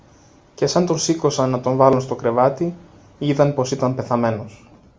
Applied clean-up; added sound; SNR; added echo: none; none; none; none.